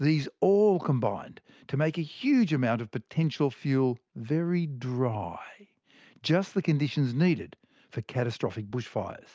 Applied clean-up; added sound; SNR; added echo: none; none; none; none.